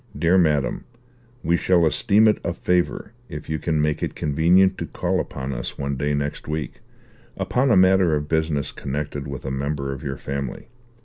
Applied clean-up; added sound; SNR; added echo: none; none; none; none.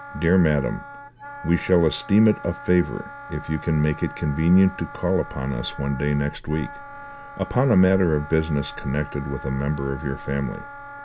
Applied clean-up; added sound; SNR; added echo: none; Wind instrument, woodwind instrument; 16 dB; none.